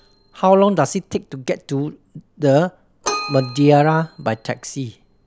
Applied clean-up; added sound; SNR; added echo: none; Keyboard (musical); 16 dB; none.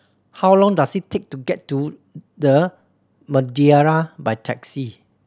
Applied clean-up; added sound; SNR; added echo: none; none; none; none.